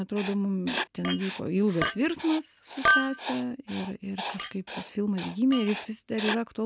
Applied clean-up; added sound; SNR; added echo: none; Writing + Chink, clink; 3 dB; none.